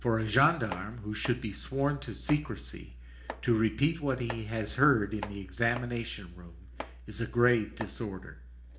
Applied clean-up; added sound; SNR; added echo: none; Domestic sounds, home sounds; 17 dB; reverberation time 0.4 s.